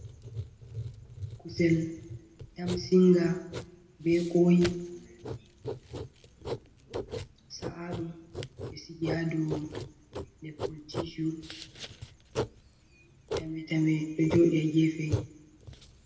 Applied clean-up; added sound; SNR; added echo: none; Writing; 9 dB; reverberation time 0.7 s.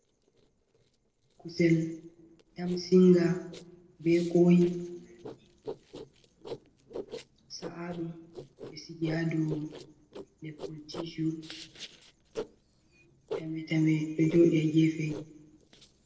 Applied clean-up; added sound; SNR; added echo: neural separator model SepFormer DNS4.